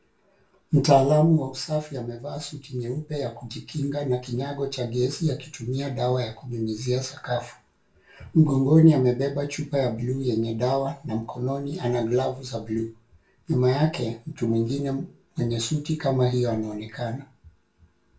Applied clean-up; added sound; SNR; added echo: none; none; none; reverberation time 0.3 s.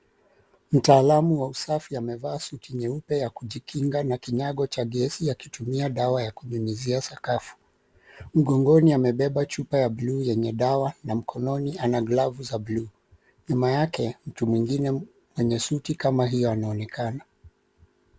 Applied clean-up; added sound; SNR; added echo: none; none; none; none.